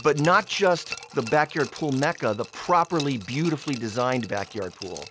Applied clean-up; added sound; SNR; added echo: none; Glass; 16 dB; none.